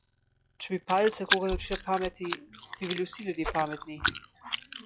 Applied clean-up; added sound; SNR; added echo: classical method log-MMSE.